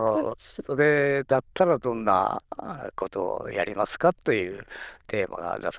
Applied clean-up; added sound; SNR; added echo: neural diffusion model UNIVERSE++.